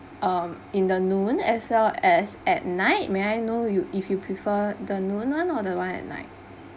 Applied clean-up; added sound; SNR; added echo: none; none; none; none.